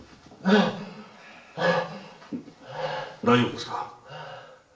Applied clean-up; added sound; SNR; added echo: none; none; none; reverberation time 0.8 s.